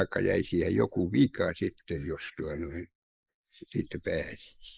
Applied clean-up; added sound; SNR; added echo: neural mask model Resemble Enhance denoiser.